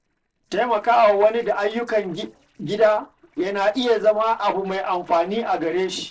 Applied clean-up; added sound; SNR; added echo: neural separator model SepFormer DNS4.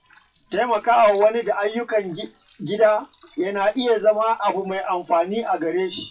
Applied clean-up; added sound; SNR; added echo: classical method WPE with log-MMSE.